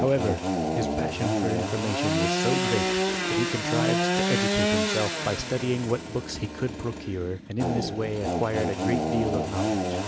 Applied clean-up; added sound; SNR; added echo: none; Sawing / Engine; -2 dB; none.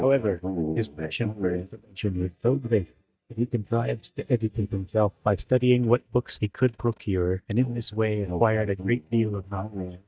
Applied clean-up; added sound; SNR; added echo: neural mask model DeepFilterNet 3.